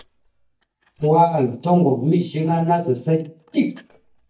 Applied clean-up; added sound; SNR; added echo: neural mask model DeepFilterNet 3.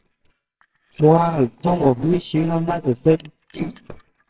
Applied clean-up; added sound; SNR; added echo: neural separator model SepFormer WHAMR!.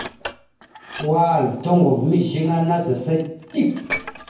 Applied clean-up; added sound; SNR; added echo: none; Dishes, pots, and pans; 15 dB; reverberation time 0.9 s.